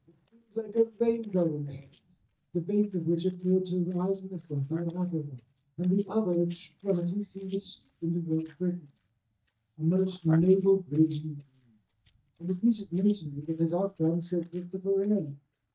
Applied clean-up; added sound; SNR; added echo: neural mask model DeepFilterNet 3.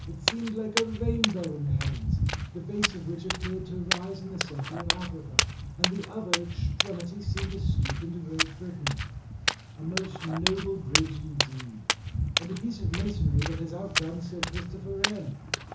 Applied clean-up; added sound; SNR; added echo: none; Walk, footsteps; -3 dB; reverberation time 0.7 s.